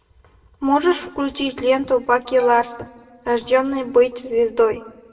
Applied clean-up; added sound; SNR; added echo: none; Bowed string instrument; 16 dB; reverberation time 1.3 s.